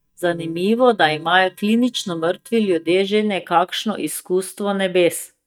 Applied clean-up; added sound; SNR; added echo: neural mask model DeepFilterNet 3.